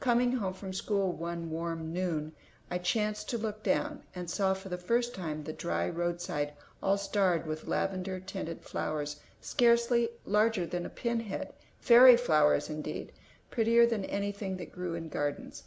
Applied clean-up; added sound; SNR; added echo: none; none; none; none.